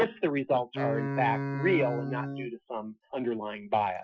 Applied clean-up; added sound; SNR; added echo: classical method Wiener filter.